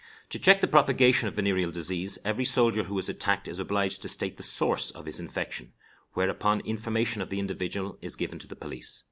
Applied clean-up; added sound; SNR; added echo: none; none; none; none.